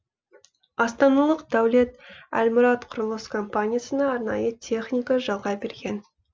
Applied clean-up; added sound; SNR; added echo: none; none; none; none.